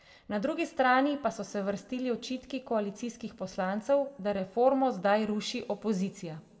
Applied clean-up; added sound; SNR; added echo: none; none; none; reverberation time 1.8 s.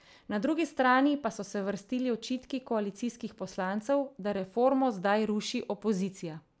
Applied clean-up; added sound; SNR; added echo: none; none; none; none.